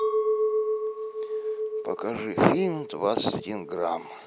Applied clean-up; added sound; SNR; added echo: none; Chink, clink; 1 dB; none.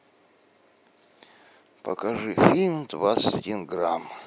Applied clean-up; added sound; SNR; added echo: none; none; none; none.